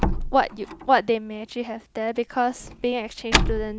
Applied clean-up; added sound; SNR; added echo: none; Slam; 3 dB; none.